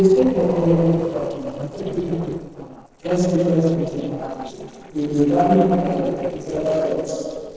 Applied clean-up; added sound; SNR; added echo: neural separator model SepFormer DNS4.